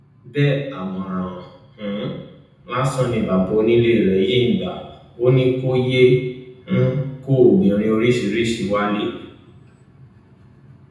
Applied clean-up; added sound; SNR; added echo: none; none; none; reverberation time 0.9 s.